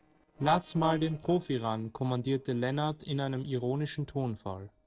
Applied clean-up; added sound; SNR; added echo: neural separator model SepFormer DNS4.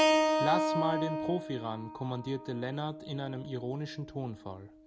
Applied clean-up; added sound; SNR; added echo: none; Keyboard (musical); -2 dB; none.